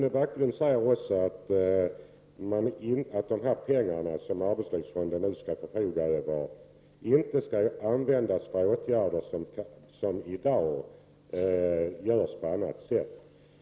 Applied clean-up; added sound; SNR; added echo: none; none; none; none.